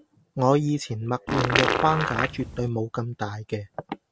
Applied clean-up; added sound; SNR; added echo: none; Fart; -1 dB; none.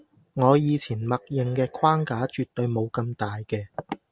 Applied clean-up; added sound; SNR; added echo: none; none; none; none.